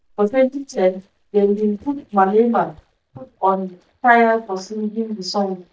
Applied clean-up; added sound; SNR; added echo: neural mask model DeepFilterNet 3.